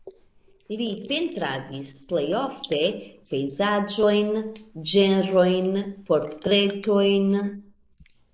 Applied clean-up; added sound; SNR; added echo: neural mask model Resemble Enhance denoiser.